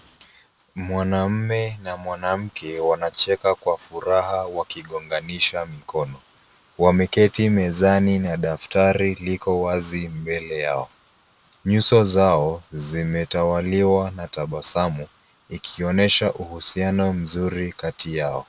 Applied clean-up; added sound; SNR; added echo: none; none; none; none.